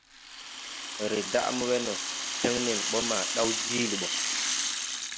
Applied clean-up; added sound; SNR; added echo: none; Rattle (instrument); 0 dB; none.